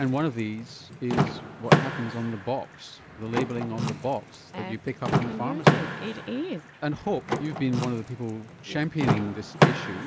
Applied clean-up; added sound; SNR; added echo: none; Door / Car; -2 dB; none.